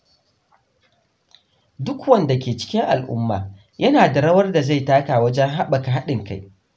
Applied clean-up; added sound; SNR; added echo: none; none; none; none.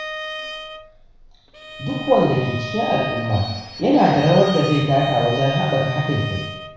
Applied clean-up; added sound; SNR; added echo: none; Bowed string instrument; 11 dB; reverberation time 1.1 s.